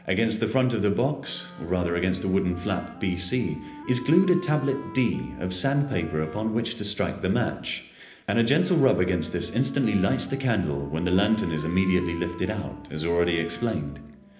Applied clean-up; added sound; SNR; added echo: none; Wind instrument, woodwind instrument; 17 dB; reverberation time 0.8 s.